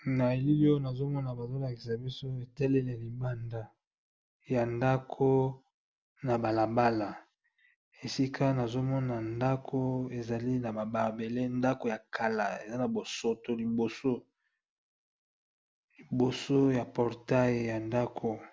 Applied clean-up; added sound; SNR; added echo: none; none; none; none.